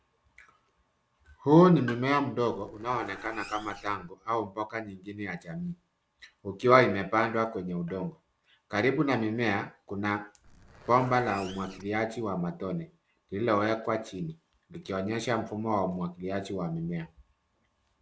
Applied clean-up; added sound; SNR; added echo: none; Zipper (clothing); 20 dB; none.